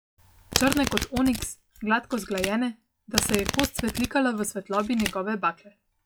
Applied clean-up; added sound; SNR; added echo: classical method log-MMSE.